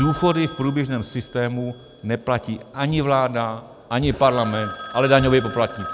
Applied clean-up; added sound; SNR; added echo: none; Telephone; 14 dB; none.